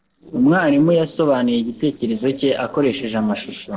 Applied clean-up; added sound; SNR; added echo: neural separator model SepFormer DNS4.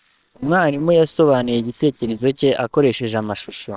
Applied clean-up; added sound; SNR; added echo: neural separator model SepFormer WHAMR!.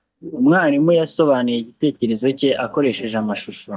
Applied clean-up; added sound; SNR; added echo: neural mask model DeepFilterNet 3.